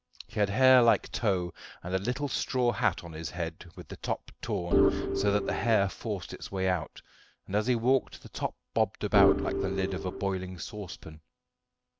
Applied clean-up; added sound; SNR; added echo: none; Organ; -2 dB; none.